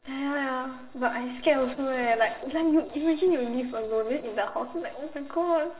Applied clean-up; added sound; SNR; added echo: neural separator model SepFormer DNS4.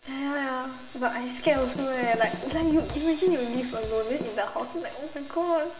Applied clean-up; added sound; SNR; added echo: none; Drum kit; 11 dB; reverberation time 1.1 s.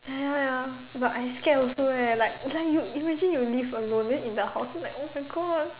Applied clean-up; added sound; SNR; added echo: none; none; none; none.